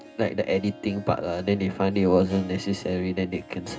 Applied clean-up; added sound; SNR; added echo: none; Harp; 18 dB; reverberation time 0.2 s.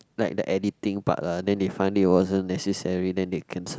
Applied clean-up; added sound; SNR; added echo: none; none; none; none.